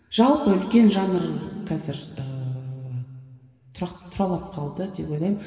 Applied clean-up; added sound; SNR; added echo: none; none; none; reverberation time 2.4 s.